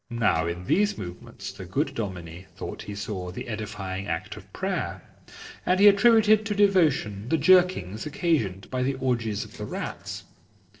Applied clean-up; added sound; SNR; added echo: neural separator model SepFormer DNS4.